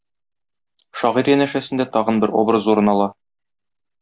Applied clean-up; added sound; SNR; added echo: none; none; none; none.